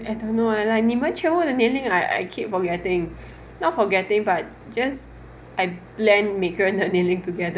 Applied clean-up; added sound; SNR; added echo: none; none; none; none.